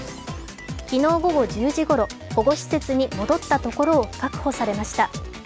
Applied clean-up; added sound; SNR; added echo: none; none; none; none.